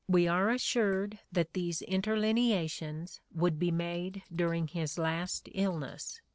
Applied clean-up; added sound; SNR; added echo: neural separator model SepFormer DNS4.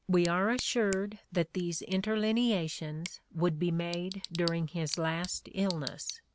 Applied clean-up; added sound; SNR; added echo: none; Tick / Bicycle; 15 dB; none.